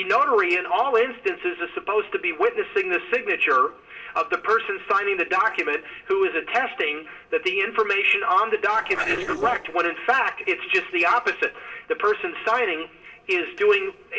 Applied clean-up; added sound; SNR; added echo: neural separator model SepFormer DNS4.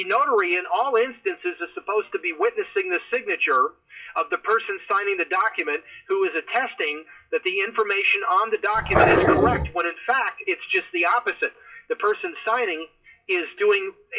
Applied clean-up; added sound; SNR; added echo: classical method WPE with log-MMSE.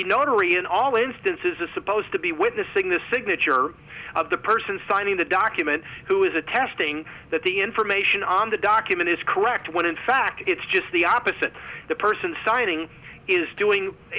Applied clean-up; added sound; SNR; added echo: none; none; none; none.